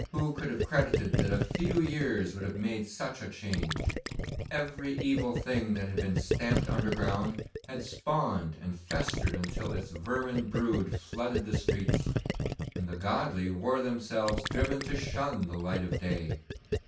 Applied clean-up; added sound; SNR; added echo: none; Gurgling; 1 dB; reverberation time 0.3 s.